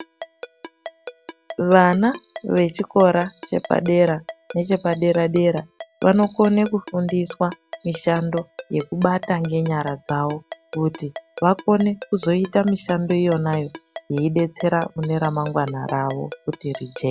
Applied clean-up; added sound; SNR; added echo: none; Ringtone; 17 dB; none.